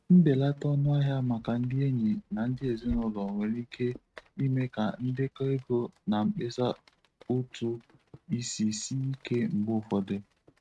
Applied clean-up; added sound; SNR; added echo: neural mask model RNNoise.